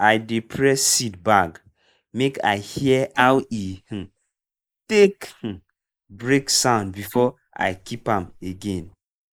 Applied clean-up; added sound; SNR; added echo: neural mask model Resemble Enhance denoiser.